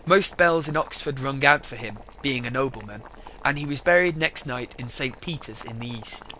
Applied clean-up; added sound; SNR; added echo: none; Boiling; 19 dB; none.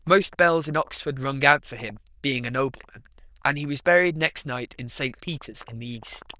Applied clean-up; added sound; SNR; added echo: neural diffusion model UNIVERSE++.